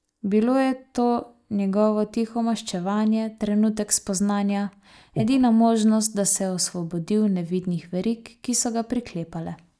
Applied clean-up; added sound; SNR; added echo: neural mask model DeepFilterNet 3.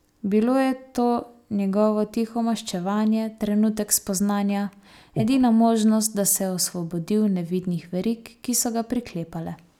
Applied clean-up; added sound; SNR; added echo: none; Breathing; 6 dB; none.